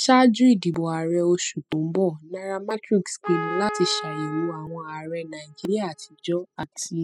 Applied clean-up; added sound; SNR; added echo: classical method spectral subtraction.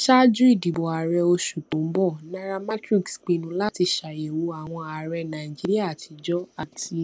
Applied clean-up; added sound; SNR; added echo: none; none; none; none.